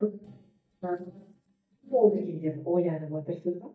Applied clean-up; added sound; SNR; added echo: neural mask model DeepFilterNet 3.